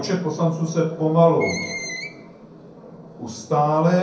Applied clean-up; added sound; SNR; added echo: none; Screech; 13 dB; reverberation time 0.6 s.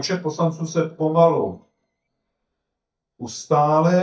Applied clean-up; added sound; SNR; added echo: neural mask model DeepFilterNet 3.